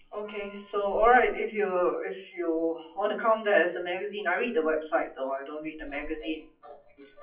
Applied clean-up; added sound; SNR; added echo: classical method WPE with log-MMSE.